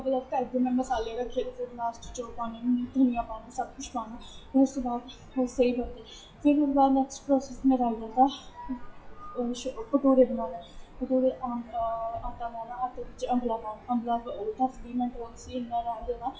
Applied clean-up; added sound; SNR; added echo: classical method WPE with log-MMSE.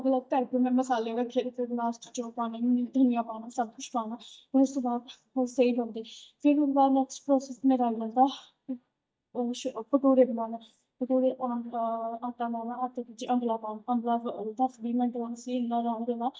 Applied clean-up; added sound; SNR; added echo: neural mask model DeepFilterNet 3.